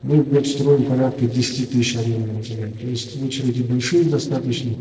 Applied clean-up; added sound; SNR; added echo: neural separator model SepFormer DNS4.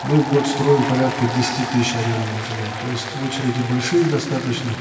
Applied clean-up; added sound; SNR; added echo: none; Applause; 8 dB; reverberation time 2.9 s.